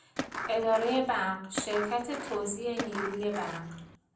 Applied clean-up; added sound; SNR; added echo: none; Skateboard; 8 dB; reverberation time 0.6 s.